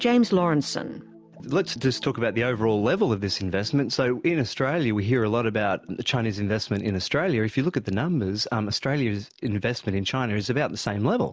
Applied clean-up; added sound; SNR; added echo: none; none; none; none.